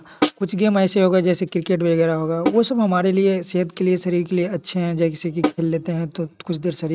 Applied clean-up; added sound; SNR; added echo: neural mask model RNNoise.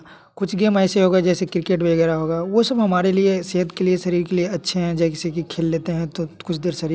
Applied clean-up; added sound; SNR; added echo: none; none; none; none.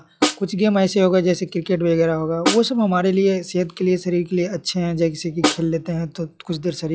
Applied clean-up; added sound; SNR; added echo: classical method log-MMSE.